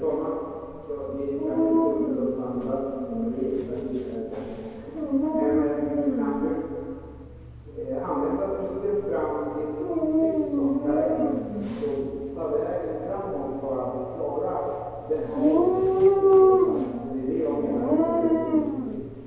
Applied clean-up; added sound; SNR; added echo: none; Dog; -2 dB; reverberation time 2.2 s.